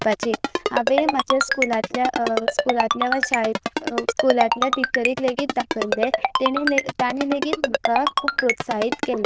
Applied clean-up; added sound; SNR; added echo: neural diffusion model UNIVERSE++.